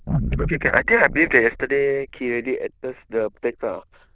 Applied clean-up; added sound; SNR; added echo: neural diffusion model UNIVERSE++.